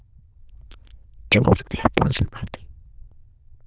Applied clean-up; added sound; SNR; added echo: neural diffusion model UNIVERSE++.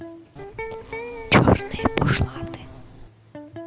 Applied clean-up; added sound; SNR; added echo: none; Electric guitar + Insect; 10 dB; none.